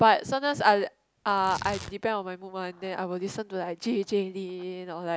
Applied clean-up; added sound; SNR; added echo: none; Tearing; 17 dB; none.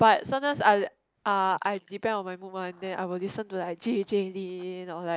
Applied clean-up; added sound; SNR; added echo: neural mask model Resemble Enhance denoiser.